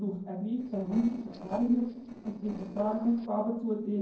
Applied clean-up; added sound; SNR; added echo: neural separator model SepFormer DNS4.